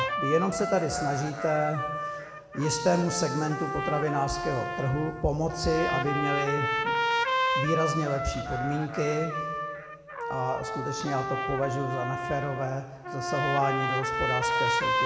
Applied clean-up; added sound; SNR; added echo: none; Trumpet; 1 dB; reverberation time 1.6 s.